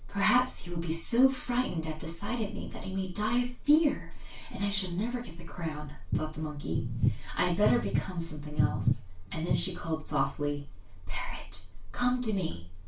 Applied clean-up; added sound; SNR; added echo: none; Bass guitar; 1 dB; reverberation time 0.2 s.